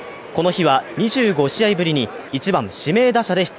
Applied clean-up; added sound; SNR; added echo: none; none; none; none.